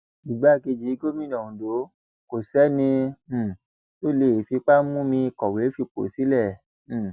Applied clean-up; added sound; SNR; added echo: none; none; none; none.